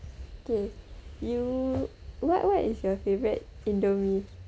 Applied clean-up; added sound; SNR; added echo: none; Bird; 15 dB; none.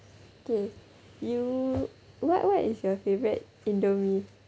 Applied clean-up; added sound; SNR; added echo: none; none; none; none.